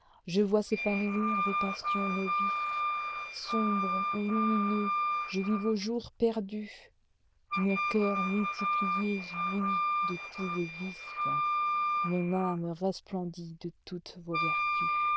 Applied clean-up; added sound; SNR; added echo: neural diffusion model UNIVERSE++.